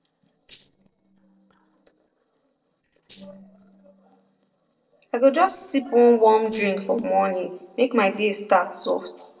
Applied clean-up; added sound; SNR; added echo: neural separator model SepFormer DNS4.